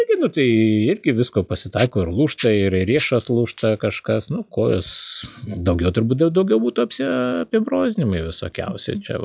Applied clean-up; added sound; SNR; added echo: classical method log-MMSE.